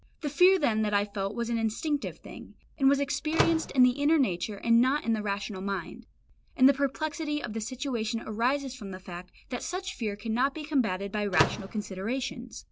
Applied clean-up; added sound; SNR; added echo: none; Slam / Microwave oven; 5 dB; none.